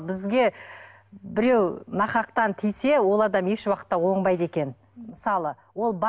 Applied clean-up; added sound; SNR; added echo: none; none; none; none.